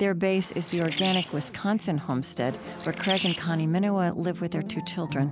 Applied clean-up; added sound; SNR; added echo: none; Bird; 8 dB; none.